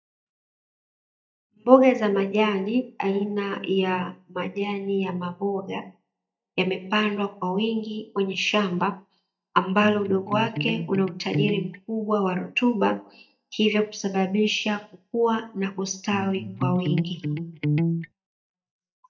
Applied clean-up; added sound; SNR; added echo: neural mask model DeepFilterNet 3.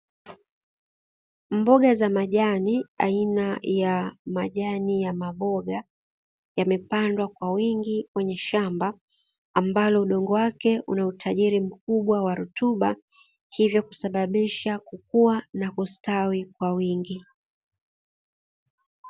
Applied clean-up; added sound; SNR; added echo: none; none; none; none.